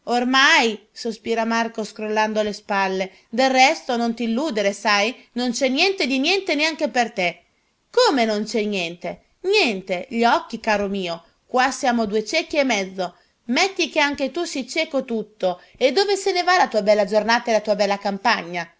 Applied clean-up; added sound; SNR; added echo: none; none; none; none.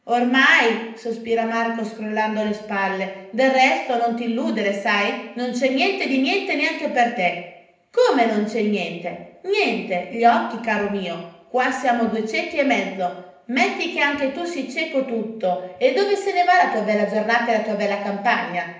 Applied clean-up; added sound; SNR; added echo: none; none; none; reverberation time 0.8 s.